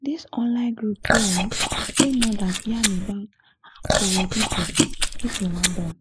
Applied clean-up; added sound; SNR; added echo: neural mask model Resemble Enhance denoiser.